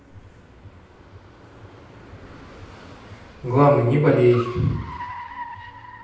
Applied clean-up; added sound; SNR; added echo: none; Car; 17 dB; reverberation time 0.9 s.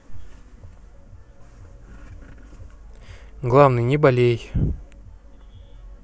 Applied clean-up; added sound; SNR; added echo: none; none; none; none.